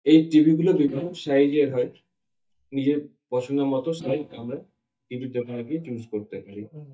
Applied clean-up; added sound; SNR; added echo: neural mask model DeepFilterNet 3.